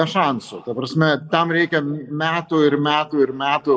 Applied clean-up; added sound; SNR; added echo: neural mask model Resemble Enhance denoiser.